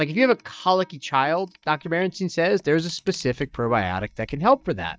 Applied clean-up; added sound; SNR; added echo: neural mask model DeepFilterNet 3.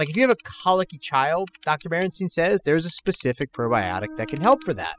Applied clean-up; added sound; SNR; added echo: classical method spectral subtraction.